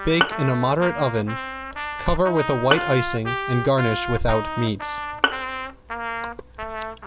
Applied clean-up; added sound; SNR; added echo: none; Bowed string instrument + Trumpet; 4 dB; none.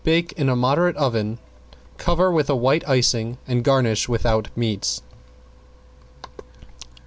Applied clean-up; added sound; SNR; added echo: none; none; none; none.